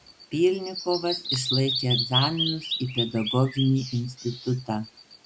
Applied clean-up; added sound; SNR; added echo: none; Bird vocalization, bird call, bird song; 6 dB; none.